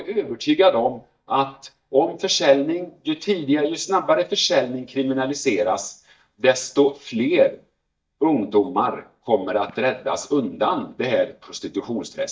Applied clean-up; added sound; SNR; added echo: neural mask model DeepFilterNet 3.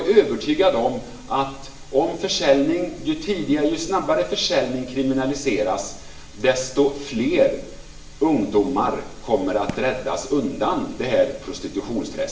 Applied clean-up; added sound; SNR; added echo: none; Fireworks; 16 dB; reverberation time 0.7 s.